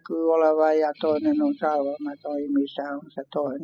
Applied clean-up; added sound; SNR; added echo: classical method spectral subtraction.